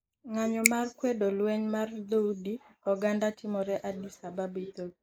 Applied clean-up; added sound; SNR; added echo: neural mask model Resemble Enhance denoiser.